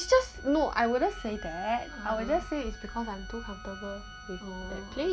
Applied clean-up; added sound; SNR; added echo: none; Wind instrument, woodwind instrument + Organ; 16 dB; none.